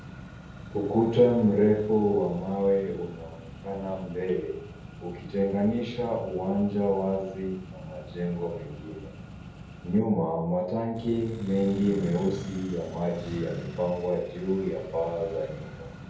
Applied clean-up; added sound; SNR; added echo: none; Accelerating, revving, vroom; 13 dB; reverberation time 0.7 s.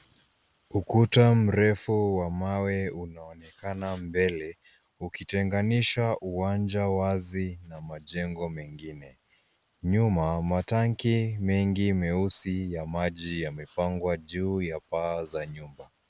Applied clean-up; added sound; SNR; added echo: none; none; none; none.